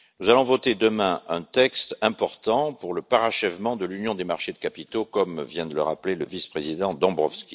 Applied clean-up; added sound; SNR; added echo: none; none; none; none.